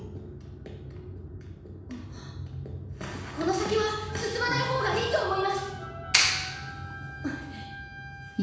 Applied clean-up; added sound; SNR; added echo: none; Clapping; -3 dB; reverberation time 1.1 s.